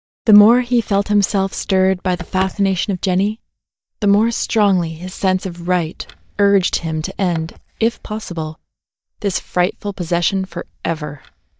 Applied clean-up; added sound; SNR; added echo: neural mask model DeepFilterNet 3.